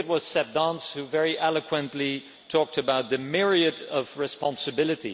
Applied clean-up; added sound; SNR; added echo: none; none; none; none.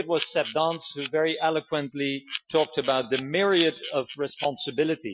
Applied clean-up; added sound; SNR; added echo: classical method Wiener filter.